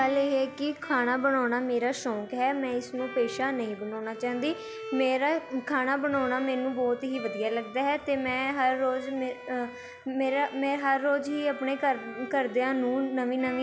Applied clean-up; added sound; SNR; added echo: none; Bowed string instrument; 15 dB; none.